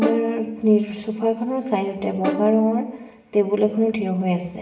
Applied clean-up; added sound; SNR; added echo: none; Bowed string instrument; 11 dB; reverberation time 0.8 s.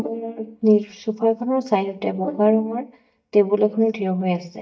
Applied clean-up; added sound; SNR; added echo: neural mask model DeepFilterNet 3.